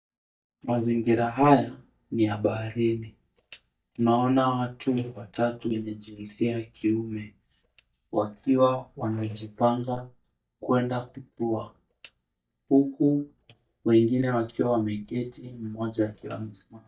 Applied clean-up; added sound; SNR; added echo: neural mask model DeepFilterNet 3.